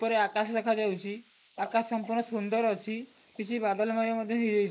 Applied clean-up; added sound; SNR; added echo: neural mask model Resemble Enhance denoiser.